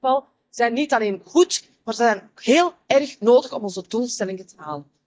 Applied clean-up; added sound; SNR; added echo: neural mask model DeepFilterNet 3.